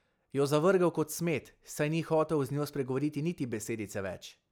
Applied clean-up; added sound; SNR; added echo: none; none; none; none.